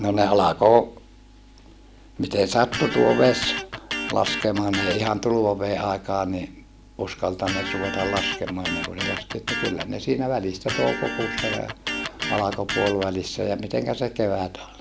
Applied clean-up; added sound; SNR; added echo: none; Electric guitar; 6 dB; none.